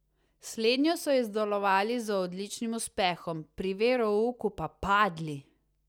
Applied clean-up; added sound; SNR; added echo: none; none; none; none.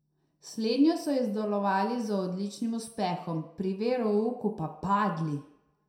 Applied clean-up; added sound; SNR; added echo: none; none; none; reverberation time 0.5 s.